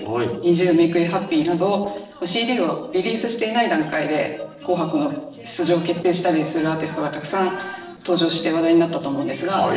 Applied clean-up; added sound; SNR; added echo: neural separator model SepFormer DNS4.